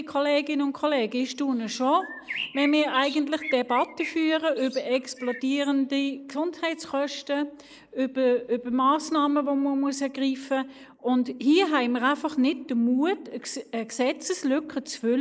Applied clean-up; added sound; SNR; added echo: neural mask model Resemble Enhance denoiser.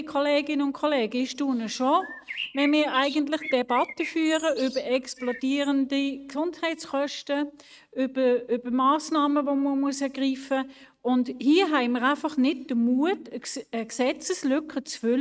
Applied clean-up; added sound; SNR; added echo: neural mask model RNNoise.